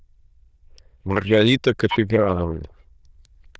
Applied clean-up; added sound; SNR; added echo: neural diffusion model UNIVERSE++.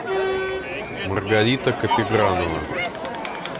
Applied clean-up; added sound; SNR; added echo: none; Crowd; 1 dB; none.